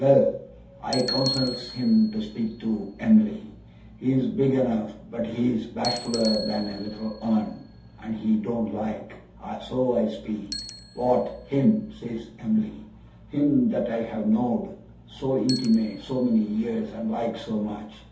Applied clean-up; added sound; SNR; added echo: none; Bicycle; 14 dB; reverberation time 0.6 s.